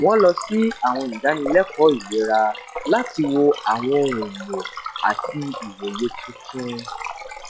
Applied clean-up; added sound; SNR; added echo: classical method log-MMSE.